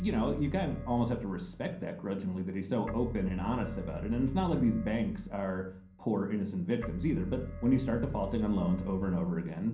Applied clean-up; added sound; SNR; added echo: none; Keyboard (musical); 11 dB; reverberation time 0.6 s.